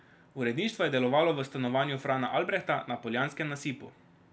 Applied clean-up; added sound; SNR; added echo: none; none; none; none.